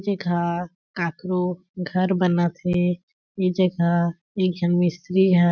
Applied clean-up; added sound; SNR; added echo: none; none; none; none.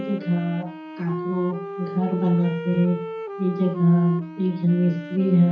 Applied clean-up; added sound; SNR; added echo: none; Wind instrument, woodwind instrument; 10 dB; reverberation time 0.7 s.